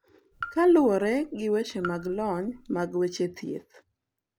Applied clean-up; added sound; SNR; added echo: none; Raindrop / Drip; 16 dB; none.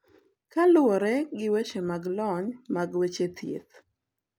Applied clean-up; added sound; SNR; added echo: none; none; none; none.